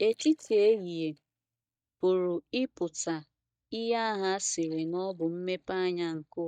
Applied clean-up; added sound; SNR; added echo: neural mask model DeepFilterNet 3.